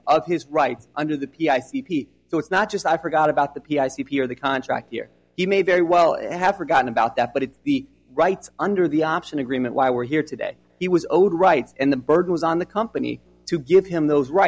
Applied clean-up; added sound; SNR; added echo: none; none; none; none.